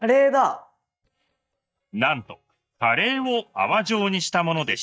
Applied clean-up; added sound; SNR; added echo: neural mask model DeepFilterNet 3.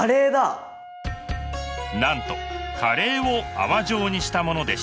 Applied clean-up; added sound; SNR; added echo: none; Wind instrument, woodwind instrument; 13 dB; none.